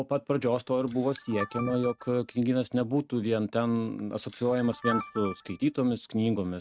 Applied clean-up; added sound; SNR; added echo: neural mask model RNNoise.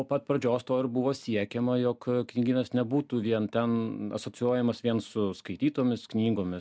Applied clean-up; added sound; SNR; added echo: none; none; none; none.